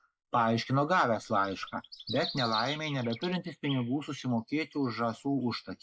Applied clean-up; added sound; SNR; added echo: neural mask model Resemble Enhance denoiser.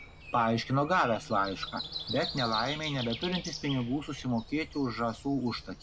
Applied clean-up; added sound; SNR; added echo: none; Breathing; 11 dB; none.